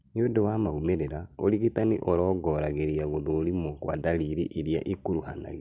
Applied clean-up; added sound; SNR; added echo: none; none; none; none.